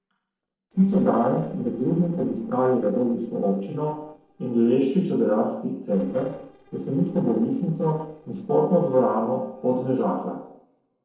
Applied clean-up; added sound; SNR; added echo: neural separator model SepFormer DNS4.